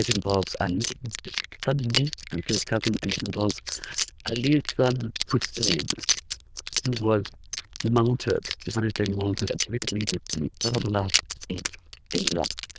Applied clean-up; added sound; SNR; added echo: neural diffusion model UNIVERSE++.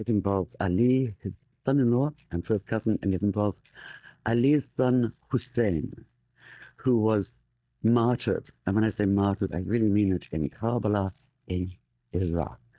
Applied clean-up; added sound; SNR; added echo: neural mask model DeepFilterNet 3.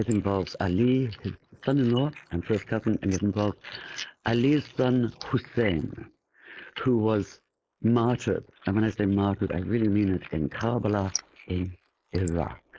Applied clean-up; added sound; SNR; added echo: neural mask model Resemble Enhance denoiser.